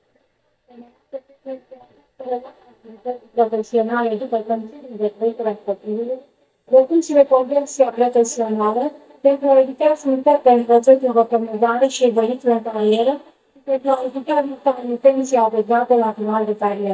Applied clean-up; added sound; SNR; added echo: neural mask model DeepFilterNet 3.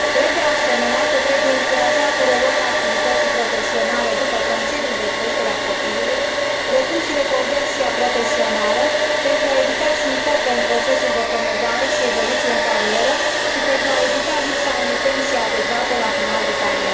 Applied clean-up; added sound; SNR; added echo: none; Domestic sounds, home sounds; -5 dB; reverberation time 0.3 s.